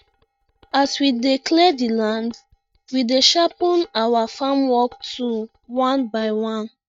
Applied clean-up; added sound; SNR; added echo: neural mask model DeepFilterNet 3.